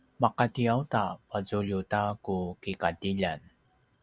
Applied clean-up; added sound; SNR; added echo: none; none; none; none.